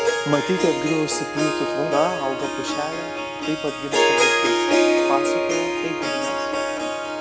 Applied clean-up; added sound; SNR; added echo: none; Harp; -5 dB; none.